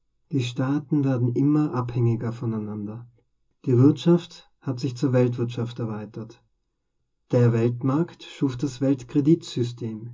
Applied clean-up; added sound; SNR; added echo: none; none; none; reverberation time 0.2 s.